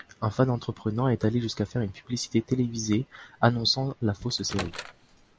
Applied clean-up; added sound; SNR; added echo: none; Microwave oven; 13 dB; none.